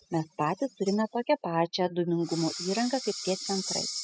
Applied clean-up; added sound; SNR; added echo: classical method spectral subtraction.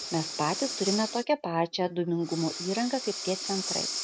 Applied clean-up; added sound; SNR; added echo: none; Breathing; 6 dB; none.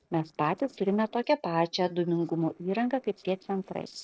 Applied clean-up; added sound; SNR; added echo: neural separator model SepFormer DNS4.